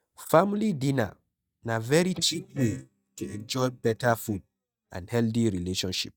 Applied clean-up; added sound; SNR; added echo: neural mask model DeepFilterNet 3.